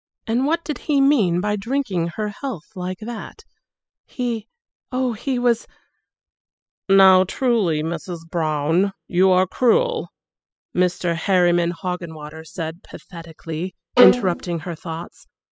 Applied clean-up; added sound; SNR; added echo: classical method spectral subtraction.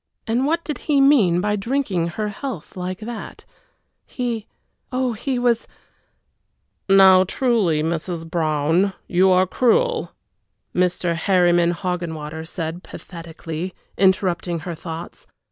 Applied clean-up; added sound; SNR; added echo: none; none; none; none.